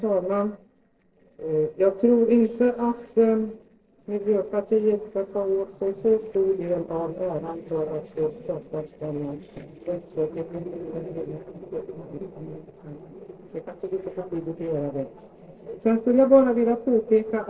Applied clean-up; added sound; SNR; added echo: neural separator model SepFormer DNS4.